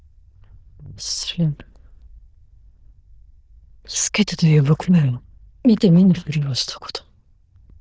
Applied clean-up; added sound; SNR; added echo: neural diffusion model UNIVERSE++.